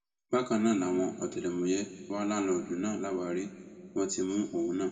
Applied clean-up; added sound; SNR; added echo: none; none; none; reverberation time 1.8 s.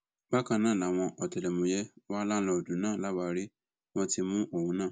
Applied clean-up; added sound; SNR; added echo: none; none; none; none.